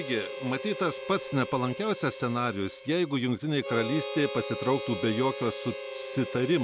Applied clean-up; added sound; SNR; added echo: none; Harmonica; 8 dB; none.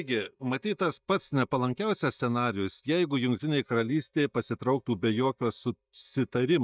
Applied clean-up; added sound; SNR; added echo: neural mask model DeepFilterNet 3.